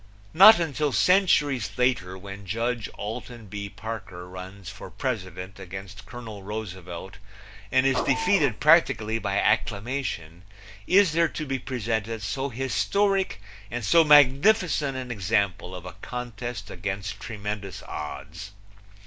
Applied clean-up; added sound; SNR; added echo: none; Printer / Engine; 6 dB; none.